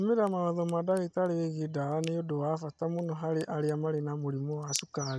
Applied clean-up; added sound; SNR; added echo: neural mask model RNNoise.